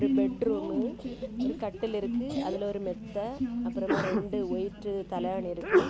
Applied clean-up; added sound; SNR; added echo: none; Sneeze; -2 dB; none.